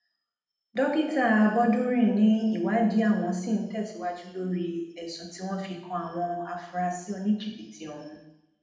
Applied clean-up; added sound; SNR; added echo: none; none; none; reverberation time 0.8 s.